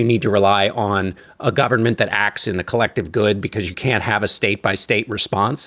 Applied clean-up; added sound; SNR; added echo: none; none; none; none.